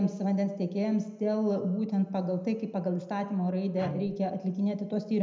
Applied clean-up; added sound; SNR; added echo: none; Bowed string instrument; 14 dB; reverberation time 0.7 s.